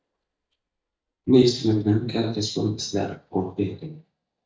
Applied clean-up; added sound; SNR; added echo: neural mask model DeepFilterNet 3.